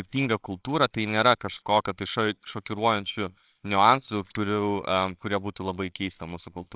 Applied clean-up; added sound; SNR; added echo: neural separator model SepFormer WHAMR!.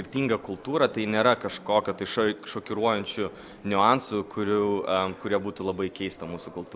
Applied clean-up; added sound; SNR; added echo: none; none; none; none.